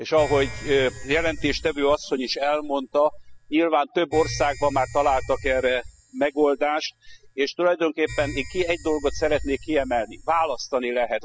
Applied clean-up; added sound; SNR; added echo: classical method spectral subtraction.